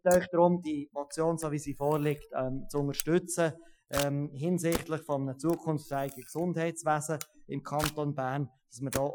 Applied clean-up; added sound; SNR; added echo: classical method Wiener filter.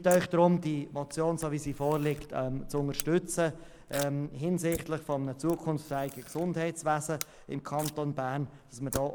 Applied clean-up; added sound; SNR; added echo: neural mask model Resemble Enhance denoiser.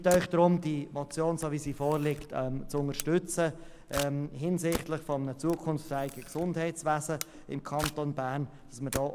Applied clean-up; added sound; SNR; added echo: none; Camera; 12 dB; none.